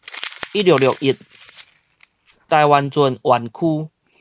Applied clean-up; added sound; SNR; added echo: none; Crumpling, crinkling; 20 dB; none.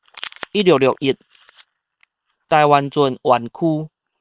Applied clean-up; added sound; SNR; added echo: neural separator model SepFormer WHAM!.